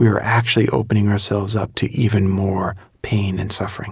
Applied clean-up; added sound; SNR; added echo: none; none; none; none.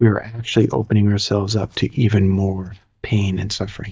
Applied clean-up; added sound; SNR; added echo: neural mask model DeepFilterNet 3.